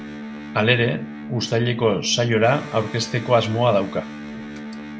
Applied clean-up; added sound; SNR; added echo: none; Electric guitar; 11 dB; none.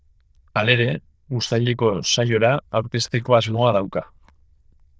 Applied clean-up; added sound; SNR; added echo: neural diffusion model UNIVERSE++.